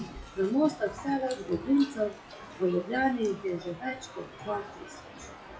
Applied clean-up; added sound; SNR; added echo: classical method WPE with log-MMSE.